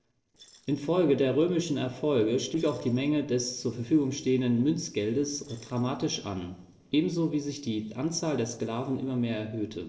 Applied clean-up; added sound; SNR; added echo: neural separator model SepFormer DNS4.